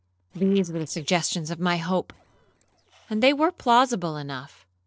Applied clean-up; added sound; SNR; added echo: neural separator model SepFormer DNS4.